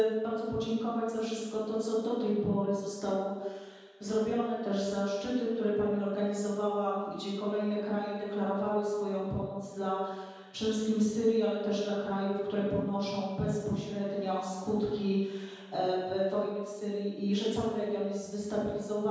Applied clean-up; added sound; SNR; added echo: none; none; none; reverberation time 1.2 s.